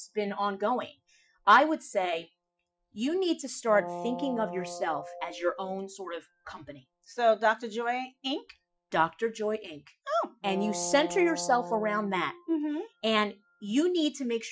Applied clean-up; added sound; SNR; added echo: classical method Wiener filter.